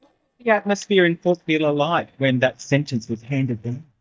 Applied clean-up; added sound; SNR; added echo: neural mask model DeepFilterNet 3.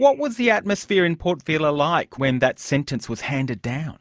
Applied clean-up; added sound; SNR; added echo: none; none; none; none.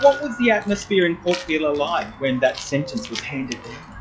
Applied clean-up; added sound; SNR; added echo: classical method WPE with log-MMSE.